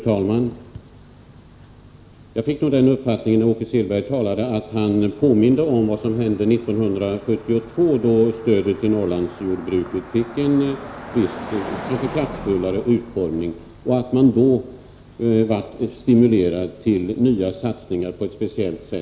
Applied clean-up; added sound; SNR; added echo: none; Car passing by; 20 dB; none.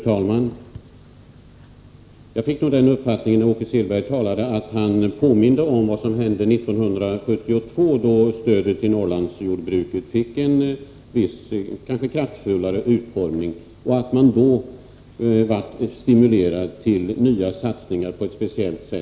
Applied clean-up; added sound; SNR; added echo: none; none; none; none.